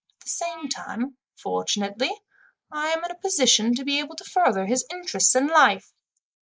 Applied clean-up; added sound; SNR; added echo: neural mask model Resemble Enhance denoiser.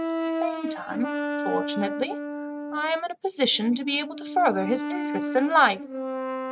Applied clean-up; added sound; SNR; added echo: neural mask model RNNoise.